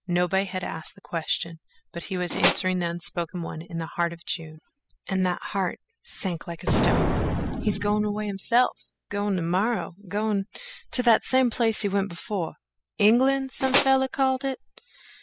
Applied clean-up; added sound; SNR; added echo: classical method spectral subtraction.